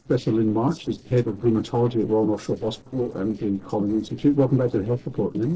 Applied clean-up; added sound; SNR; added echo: neural separator model SepFormer DNS4.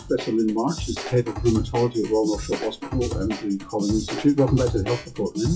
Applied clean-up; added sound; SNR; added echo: classical method WPE with log-MMSE.